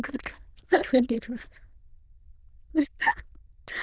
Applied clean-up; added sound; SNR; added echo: neural diffusion model UNIVERSE++.